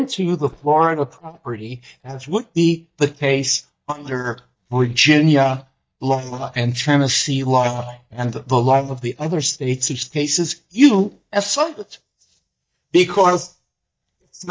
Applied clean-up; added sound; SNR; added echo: neural mask model DeepFilterNet 3.